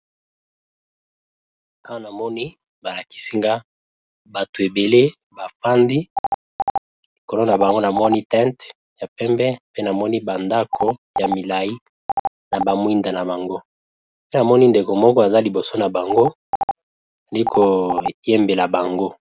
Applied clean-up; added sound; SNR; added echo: none; Telephone; 6 dB; none.